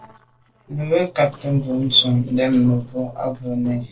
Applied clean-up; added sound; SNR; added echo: neural separator model SepFormer DNS4.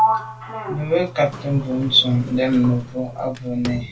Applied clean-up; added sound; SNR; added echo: none; Sliding door; 6 dB; reverberation time 0.2 s.